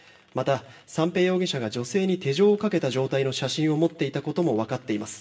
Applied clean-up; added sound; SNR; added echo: none; none; none; reverberation time 0.6 s.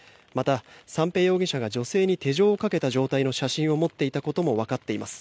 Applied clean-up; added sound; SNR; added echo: none; none; none; none.